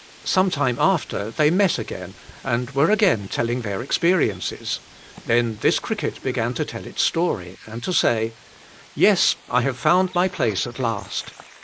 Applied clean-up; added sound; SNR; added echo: neural mask model Resemble Enhance denoiser.